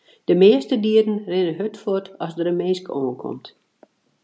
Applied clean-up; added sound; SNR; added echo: none; none; none; none.